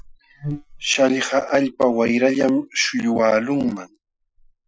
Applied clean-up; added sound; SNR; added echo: classical method Wiener filter.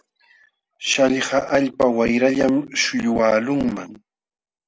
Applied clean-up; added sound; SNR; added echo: none; none; none; none.